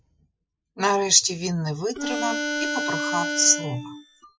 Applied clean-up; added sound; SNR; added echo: classical method Wiener filter.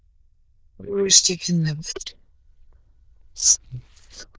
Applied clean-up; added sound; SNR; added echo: neural diffusion model UNIVERSE++.